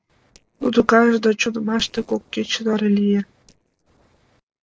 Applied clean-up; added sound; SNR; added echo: neural separator model SepFormer DNS4.